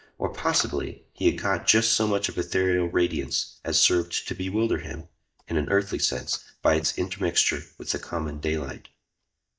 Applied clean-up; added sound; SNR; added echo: neural mask model DeepFilterNet 3.